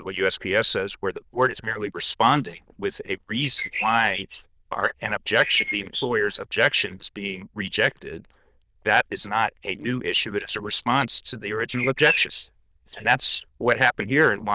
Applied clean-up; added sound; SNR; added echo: neural diffusion model UNIVERSE++.